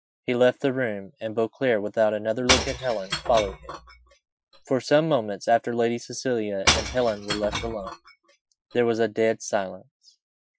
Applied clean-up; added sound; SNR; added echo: classical method Wiener filter.